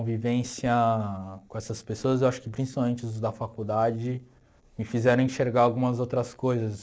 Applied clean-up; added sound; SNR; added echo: neural mask model Resemble Enhance denoiser.